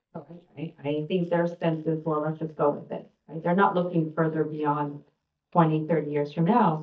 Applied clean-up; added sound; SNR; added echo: neural mask model DeepFilterNet 3.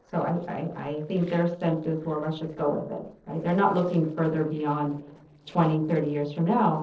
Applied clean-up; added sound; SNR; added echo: neural separator model SepFormer DNS4.